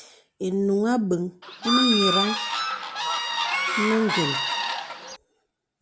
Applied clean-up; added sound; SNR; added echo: none; Bird / Fowl; -1 dB; none.